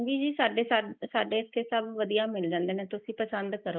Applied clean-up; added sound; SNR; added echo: neural mask model Resemble Enhance denoiser.